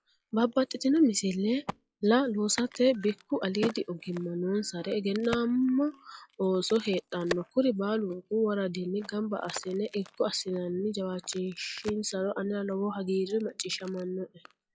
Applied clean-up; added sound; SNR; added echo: classical method log-MMSE.